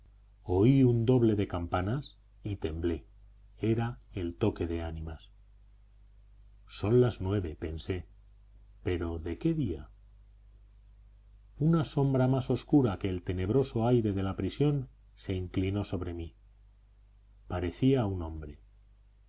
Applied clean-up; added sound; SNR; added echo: none; none; none; none.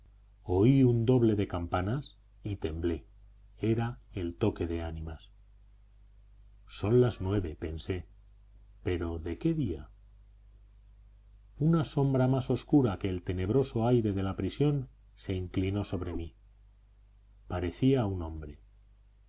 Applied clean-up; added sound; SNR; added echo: none; Meow; 15 dB; none.